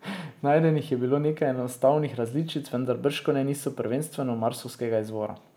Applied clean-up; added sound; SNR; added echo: none; none; none; none.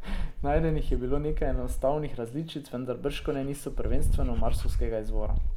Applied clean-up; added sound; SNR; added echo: none; Dog; -4 dB; none.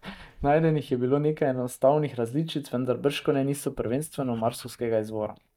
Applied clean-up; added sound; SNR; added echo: neural mask model DeepFilterNet 3.